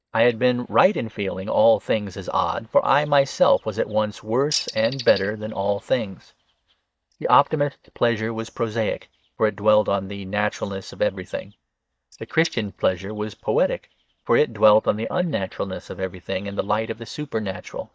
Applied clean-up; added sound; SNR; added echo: neural mask model DeepFilterNet 3.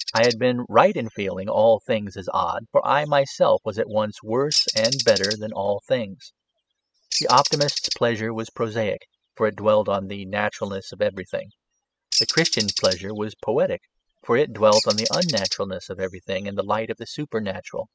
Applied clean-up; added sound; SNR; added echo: classical method spectral subtraction.